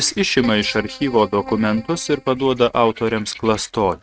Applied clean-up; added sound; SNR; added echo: neural mask model RNNoise.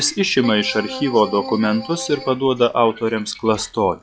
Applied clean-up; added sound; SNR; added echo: classical method log-MMSE.